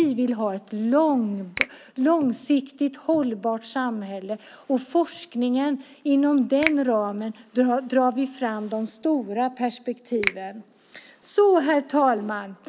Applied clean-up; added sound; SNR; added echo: none; Finger snapping; 13 dB; none.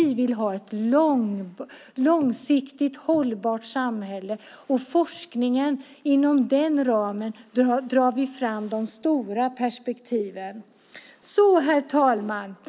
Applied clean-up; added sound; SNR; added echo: none; none; none; none.